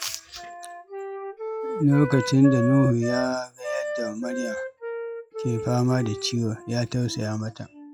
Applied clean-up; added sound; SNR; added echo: classical method log-MMSE.